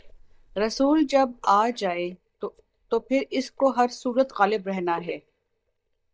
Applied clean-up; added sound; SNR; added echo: neural mask model DeepFilterNet 3.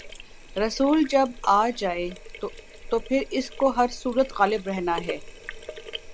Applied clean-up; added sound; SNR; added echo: none; Sink (filling or washing); 14 dB; none.